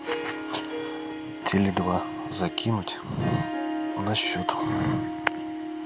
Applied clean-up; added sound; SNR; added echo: none; Harp; 3 dB; none.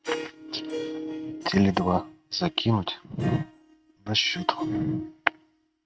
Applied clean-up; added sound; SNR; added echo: neural mask model RNNoise.